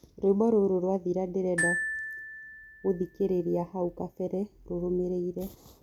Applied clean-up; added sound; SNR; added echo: none; Glockenspiel; 8 dB; none.